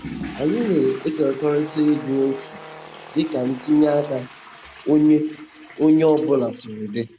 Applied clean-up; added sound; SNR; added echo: none; Brass instrument + Toilet flush / Water; 18 dB; none.